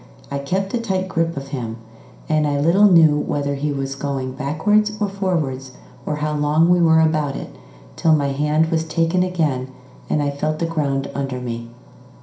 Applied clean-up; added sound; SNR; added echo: none; none; none; reverberation time 0.5 s.